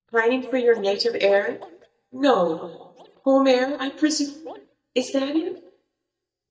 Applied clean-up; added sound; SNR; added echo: neural mask model DeepFilterNet 3.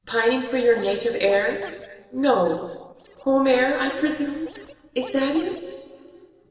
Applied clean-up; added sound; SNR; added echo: neural separator model SepFormer DNS4.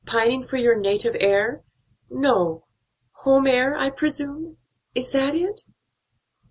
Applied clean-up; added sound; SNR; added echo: none; none; none; none.